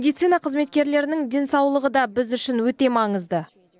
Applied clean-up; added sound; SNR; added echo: none; none; none; none.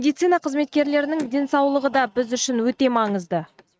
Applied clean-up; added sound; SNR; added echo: neural mask model RNNoise.